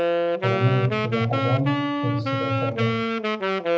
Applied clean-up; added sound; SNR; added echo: none; Wind instrument, woodwind instrument; -2 dB; reverberation time 0.8 s.